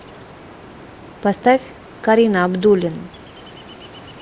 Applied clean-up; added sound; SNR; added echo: none; Ocean; 19 dB; none.